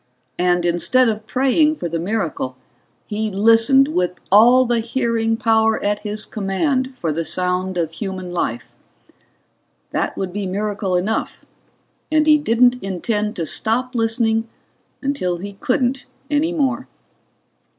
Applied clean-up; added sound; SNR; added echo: none; none; none; none.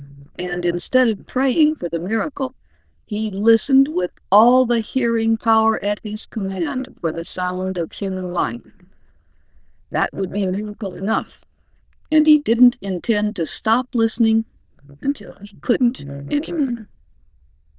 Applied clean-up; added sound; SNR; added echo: neural diffusion model UNIVERSE++.